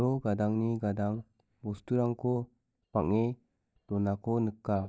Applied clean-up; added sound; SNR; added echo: neural mask model DeepFilterNet 3.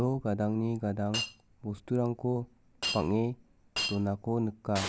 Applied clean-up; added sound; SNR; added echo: none; Shatter; 9 dB; none.